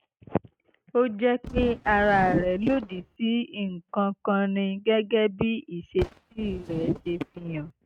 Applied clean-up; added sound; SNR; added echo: neural mask model RNNoise.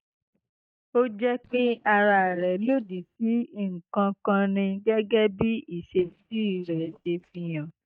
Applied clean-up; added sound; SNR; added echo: neural mask model DeepFilterNet 3.